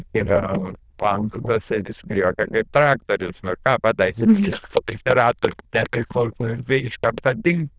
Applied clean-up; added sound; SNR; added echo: neural diffusion model UNIVERSE++.